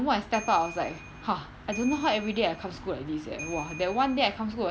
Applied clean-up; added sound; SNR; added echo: none; Ringtone / Bell; 15 dB; none.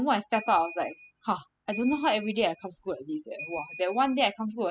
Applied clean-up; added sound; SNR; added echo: classical method spectral subtraction.